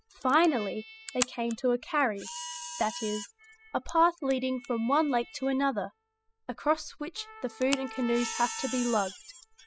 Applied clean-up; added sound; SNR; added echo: classical method spectral subtraction.